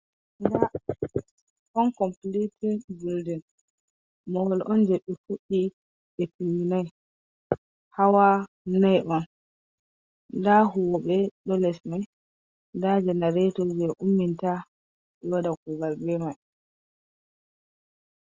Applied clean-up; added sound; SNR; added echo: none; none; none; none.